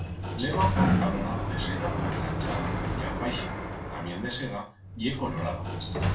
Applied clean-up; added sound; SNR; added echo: none; Sliding door; -4 dB; reverberation time 0.2 s.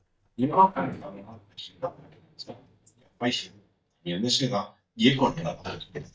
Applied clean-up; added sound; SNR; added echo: neural mask model DeepFilterNet 3.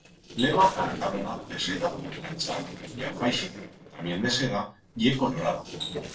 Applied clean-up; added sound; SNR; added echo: neural separator model SepFormer DNS4.